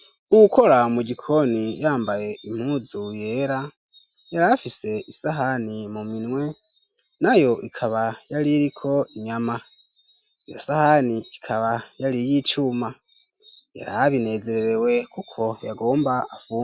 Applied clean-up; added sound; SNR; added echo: none; none; none; none.